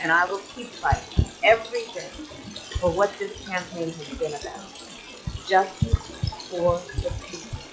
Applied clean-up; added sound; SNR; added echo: classical method log-MMSE.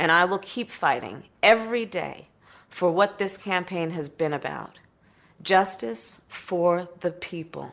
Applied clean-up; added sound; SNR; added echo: none; none; none; none.